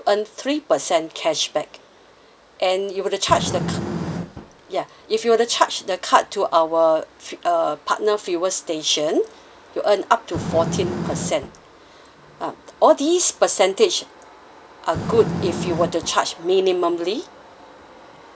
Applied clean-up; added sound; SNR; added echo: none; Fire; 9 dB; none.